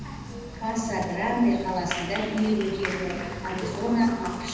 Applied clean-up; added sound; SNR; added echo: none; Applause; 8 dB; reverberation time 1.1 s.